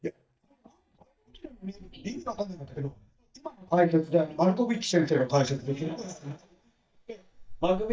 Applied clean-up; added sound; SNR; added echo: neural mask model DeepFilterNet 3.